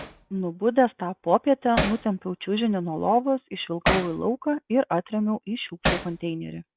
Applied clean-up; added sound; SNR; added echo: none; Hammer; 8 dB; none.